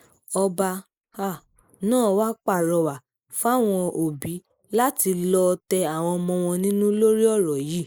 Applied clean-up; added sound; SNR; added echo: neural mask model Resemble Enhance denoiser.